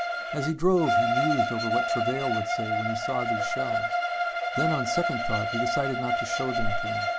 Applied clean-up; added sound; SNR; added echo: none; Bowed string instrument; -4 dB; none.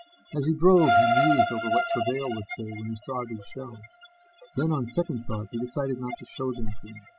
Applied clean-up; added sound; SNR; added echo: classical method spectral subtraction.